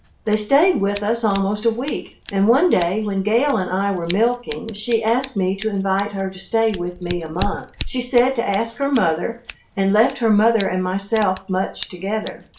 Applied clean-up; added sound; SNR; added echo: none; Scissors; 16 dB; reverberation time 0.3 s.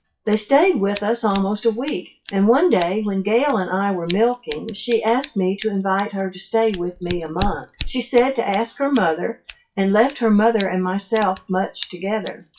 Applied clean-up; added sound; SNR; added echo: classical method WPE with log-MMSE.